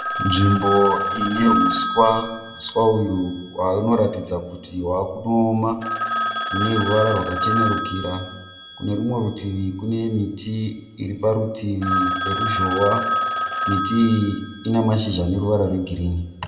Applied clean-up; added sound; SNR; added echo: none; Telephone; 5 dB; reverberation time 0.7 s.